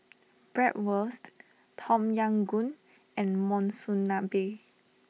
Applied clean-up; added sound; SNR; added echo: none; none; none; none.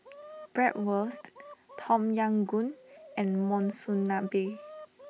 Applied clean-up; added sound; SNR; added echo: none; Chicken, rooster; 18 dB; none.